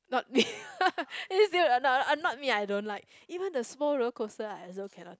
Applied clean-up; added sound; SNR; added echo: none; none; none; none.